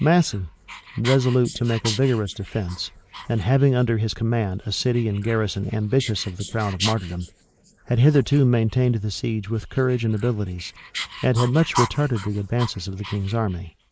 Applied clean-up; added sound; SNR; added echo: neural mask model Resemble Enhance denoiser.